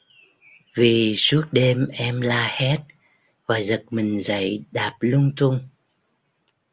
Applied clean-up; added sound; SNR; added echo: none; none; none; none.